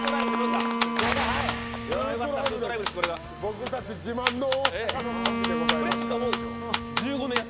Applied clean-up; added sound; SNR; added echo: none; Typewriter + Bowed string instrument; -2 dB; none.